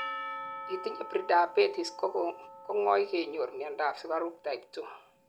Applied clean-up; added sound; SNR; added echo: none; Percussion; 12 dB; none.